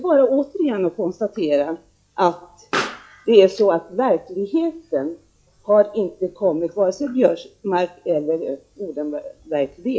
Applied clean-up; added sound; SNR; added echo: classical method log-MMSE.